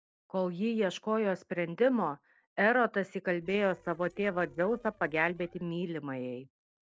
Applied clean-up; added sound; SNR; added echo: neural separator model SepFormer DNS4.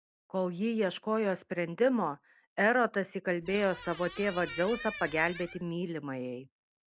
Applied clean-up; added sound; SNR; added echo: none; Squeak; 13 dB; none.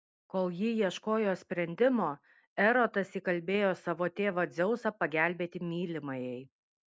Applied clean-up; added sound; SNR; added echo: none; none; none; none.